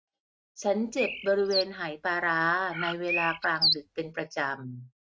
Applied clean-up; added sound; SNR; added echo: neural mask model RNNoise.